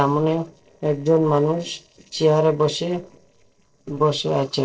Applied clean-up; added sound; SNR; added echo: neural separator model SepFormer DNS4.